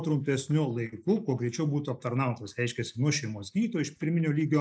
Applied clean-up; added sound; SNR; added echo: neural mask model Resemble Enhance denoiser.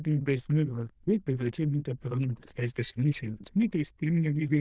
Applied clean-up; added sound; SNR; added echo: neural diffusion model UNIVERSE++.